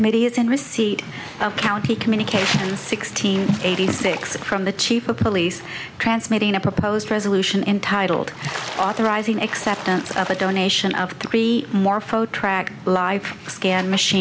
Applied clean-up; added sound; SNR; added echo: none; Splash, splatter; 14 dB; none.